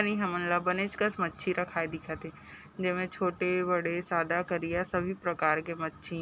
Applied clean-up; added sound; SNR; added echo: none; none; none; none.